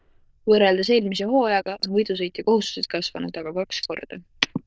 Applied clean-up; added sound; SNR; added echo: neural diffusion model UNIVERSE++.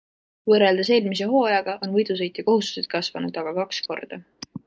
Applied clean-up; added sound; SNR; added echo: neural mask model DeepFilterNet 3.